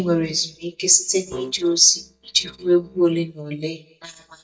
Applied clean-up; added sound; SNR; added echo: neural mask model DeepFilterNet 3.